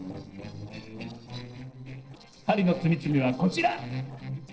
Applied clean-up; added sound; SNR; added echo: neural separator model SepFormer DNS4.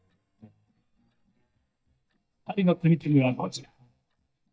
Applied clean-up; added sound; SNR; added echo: neural mask model DeepFilterNet 3.